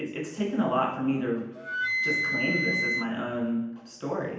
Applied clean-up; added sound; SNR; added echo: none; Wind instrument, woodwind instrument; 2 dB; reverberation time 0.9 s.